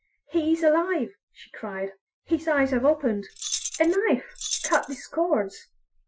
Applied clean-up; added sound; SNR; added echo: classical method Wiener filter.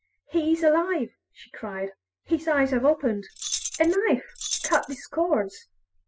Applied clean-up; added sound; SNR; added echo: classical method spectral subtraction.